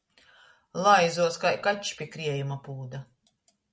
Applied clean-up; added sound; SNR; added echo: none; none; none; none.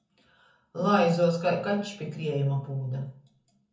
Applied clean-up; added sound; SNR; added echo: none; none; none; reverberation time 0.6 s.